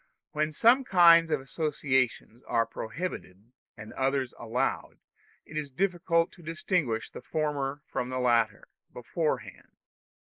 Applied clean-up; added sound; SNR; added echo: neural mask model Resemble Enhance denoiser.